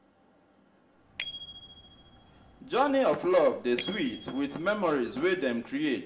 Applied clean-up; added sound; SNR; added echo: none; Bicycle bell; 15 dB; reverberation time 0.7 s.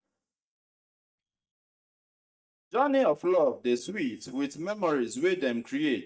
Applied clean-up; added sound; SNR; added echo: neural mask model DeepFilterNet 3.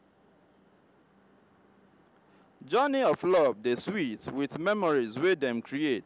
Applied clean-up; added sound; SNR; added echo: none; none; none; none.